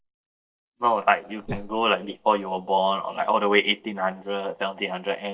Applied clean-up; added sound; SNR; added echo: neural mask model DeepFilterNet 3.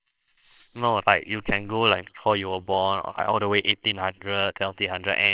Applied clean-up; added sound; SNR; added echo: neural separator model SepFormer WHAMR!.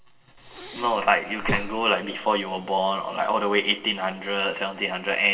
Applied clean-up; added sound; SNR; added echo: none; Breathing; 8 dB; reverberation time 2.7 s.